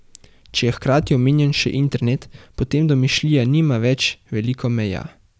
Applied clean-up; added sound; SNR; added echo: none; none; none; none.